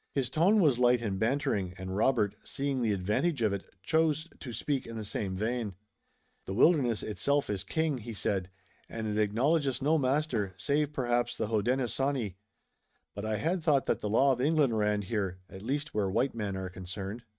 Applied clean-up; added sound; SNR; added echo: neural mask model RNNoise.